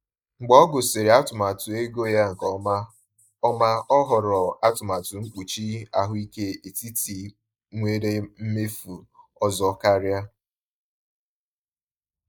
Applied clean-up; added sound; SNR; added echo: neural mask model Resemble Enhance denoiser.